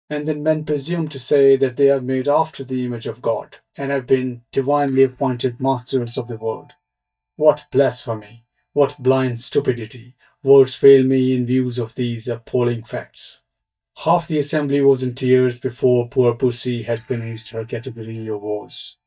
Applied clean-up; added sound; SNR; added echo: neural mask model DeepFilterNet 3.